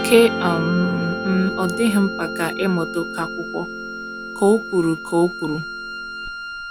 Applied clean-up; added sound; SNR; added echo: none; Guitar + Wind instrument, woodwind instrument; 6 dB; none.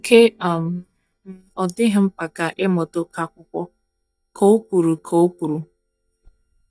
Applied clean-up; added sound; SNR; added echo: neural mask model DeepFilterNet 3.